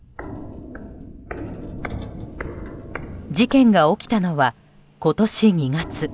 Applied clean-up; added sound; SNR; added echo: none; Walk, footsteps; 13 dB; none.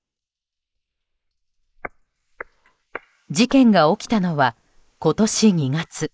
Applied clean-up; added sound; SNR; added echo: neural mask model Resemble Enhance denoiser.